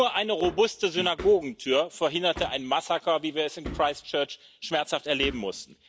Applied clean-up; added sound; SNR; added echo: none; Hammer; 17 dB; none.